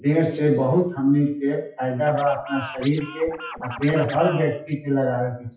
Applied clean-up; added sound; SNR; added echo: classical method WPE with log-MMSE.